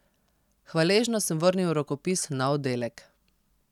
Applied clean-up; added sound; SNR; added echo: none; none; none; none.